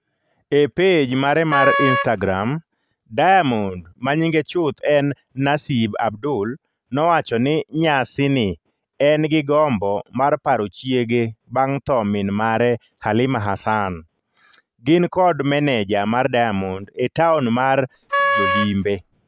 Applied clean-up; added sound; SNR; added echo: none; Wind instrument, woodwind instrument; 2 dB; none.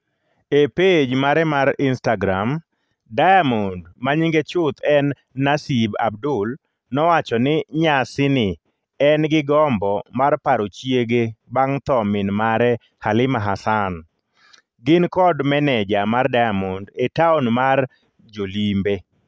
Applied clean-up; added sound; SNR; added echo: none; none; none; none.